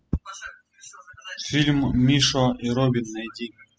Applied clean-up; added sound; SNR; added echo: classical method spectral subtraction.